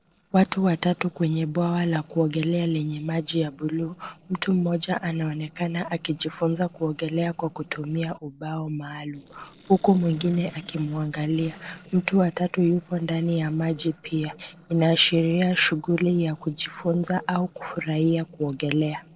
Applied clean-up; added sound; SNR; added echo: neural separator model SepFormer DNS4.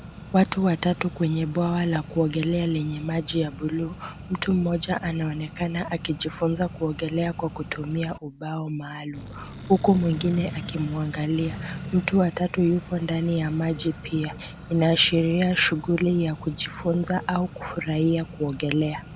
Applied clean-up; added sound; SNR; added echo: none; Accelerating, revving, vroom; 14 dB; none.